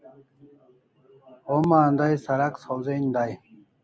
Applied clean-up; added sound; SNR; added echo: none; none; none; none.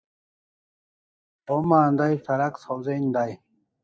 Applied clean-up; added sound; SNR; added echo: neural mask model DeepFilterNet 3.